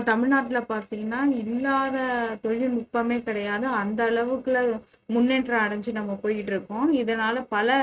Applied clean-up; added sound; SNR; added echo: neural mask model RNNoise.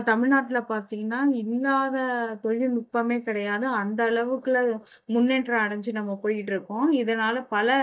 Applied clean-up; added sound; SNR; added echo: neural mask model DeepFilterNet 3.